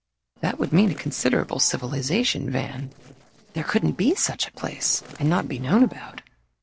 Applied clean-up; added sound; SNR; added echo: neural separator model SepFormer DNS4.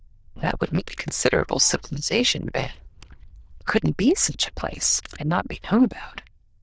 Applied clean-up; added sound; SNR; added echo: neural diffusion model UNIVERSE++.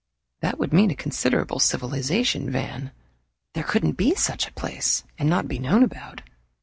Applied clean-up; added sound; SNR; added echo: none; none; none; none.